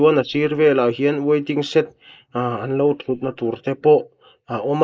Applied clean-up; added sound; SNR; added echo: neural mask model Resemble Enhance denoiser.